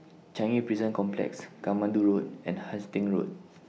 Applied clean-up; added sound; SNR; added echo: none; none; none; none.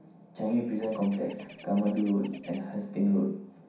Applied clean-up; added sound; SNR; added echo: none; Bird; 20 dB; reverberation time 0.6 s.